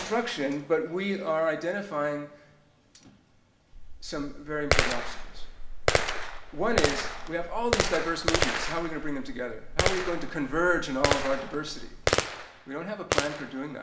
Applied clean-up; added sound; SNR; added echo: none; Gunshot, gunfire; -1 dB; reverberation time 1.6 s.